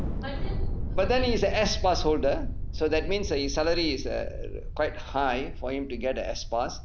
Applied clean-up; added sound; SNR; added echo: none; Thunder; 3 dB; none.